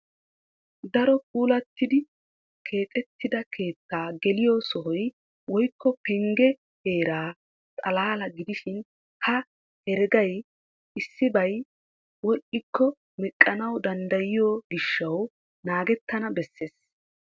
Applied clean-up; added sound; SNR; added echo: none; none; none; none.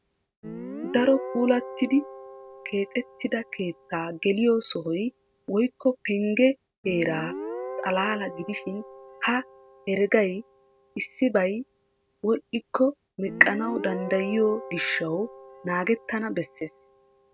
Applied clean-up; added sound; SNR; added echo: none; Guitar; 13 dB; none.